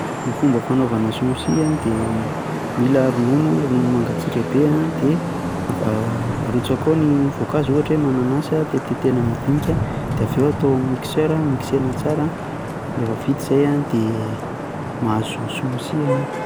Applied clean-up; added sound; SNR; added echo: none; Traffic noise, roadway noise / Vehicle horn, car horn, honking; 5 dB; none.